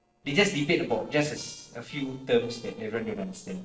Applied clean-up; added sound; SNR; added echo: neural separator model SepFormer DNS4.